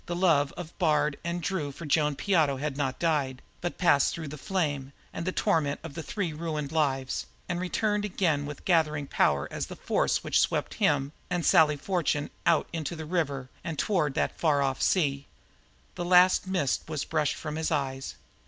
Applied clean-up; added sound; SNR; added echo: none; none; none; none.